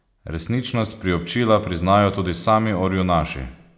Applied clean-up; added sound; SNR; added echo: none; none; none; none.